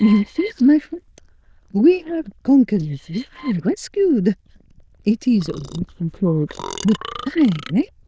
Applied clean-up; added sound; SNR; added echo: neural diffusion model UNIVERSE++.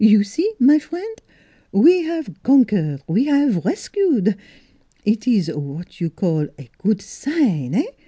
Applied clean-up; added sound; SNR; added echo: none; none; none; none.